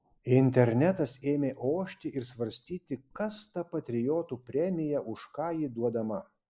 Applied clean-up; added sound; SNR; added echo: neural mask model Resemble Enhance denoiser.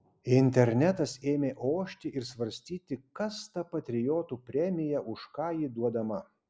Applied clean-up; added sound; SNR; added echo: none; none; none; none.